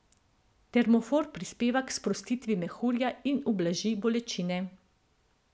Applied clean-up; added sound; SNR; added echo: none; none; none; none.